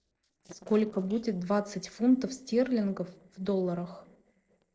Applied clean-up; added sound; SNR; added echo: neural separator model SepFormer DNS4.